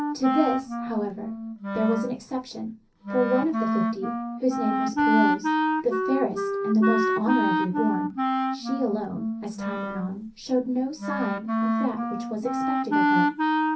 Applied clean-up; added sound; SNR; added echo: none; Wind instrument, woodwind instrument; -2 dB; reverberation time 0.3 s.